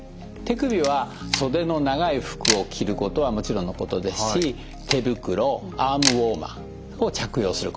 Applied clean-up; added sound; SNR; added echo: none; Camera; 8 dB; none.